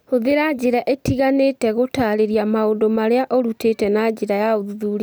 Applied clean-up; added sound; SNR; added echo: none; none; none; none.